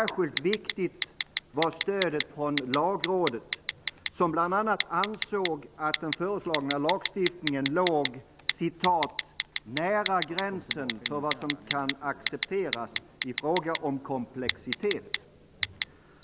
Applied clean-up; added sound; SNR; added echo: none; Telephone; 6 dB; none.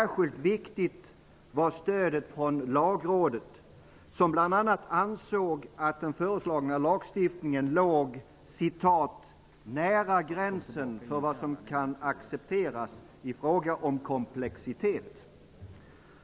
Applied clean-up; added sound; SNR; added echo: none; none; none; none.